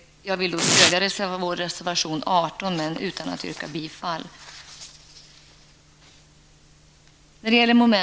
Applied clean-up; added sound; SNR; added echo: none; Domestic sounds, home sounds; 1 dB; none.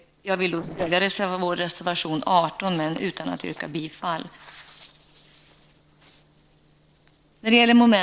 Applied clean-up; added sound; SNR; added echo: neural separator model SepFormer DNS4.